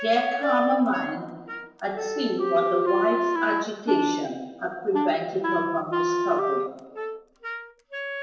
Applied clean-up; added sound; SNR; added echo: none; Wind instrument, woodwind instrument; 1 dB; reverberation time 1.0 s.